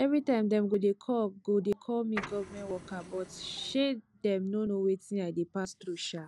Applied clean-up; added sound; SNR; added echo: none; Printer; 14 dB; none.